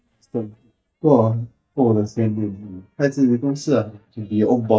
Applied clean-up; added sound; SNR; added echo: neural mask model DeepFilterNet 3.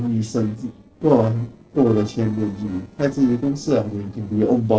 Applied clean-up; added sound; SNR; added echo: neural separator model SepFormer DNS4.